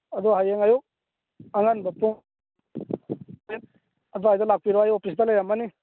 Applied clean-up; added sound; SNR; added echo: none; none; none; none.